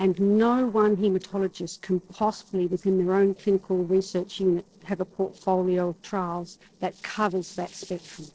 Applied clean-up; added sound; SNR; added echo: neural separator model SepFormer DNS4.